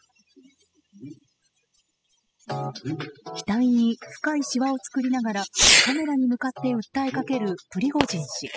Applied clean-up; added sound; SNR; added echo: classical method spectral subtraction.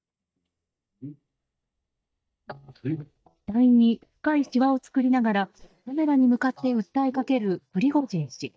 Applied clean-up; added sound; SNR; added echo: neural mask model DeepFilterNet 3.